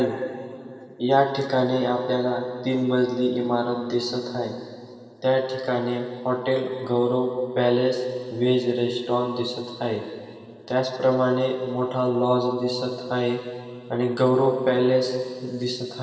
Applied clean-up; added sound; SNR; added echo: none; none; none; reverberation time 2.6 s.